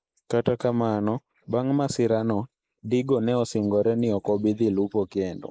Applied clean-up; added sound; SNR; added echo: neural mask model Resemble Enhance denoiser.